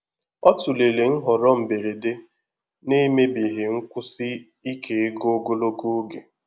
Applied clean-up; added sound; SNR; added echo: none; none; none; none.